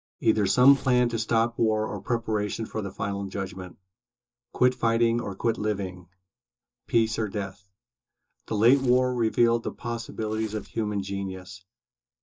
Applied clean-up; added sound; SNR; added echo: neural mask model DeepFilterNet 3.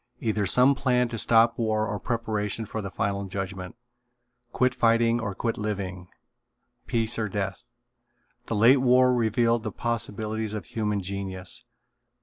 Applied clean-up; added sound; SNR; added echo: none; none; none; none.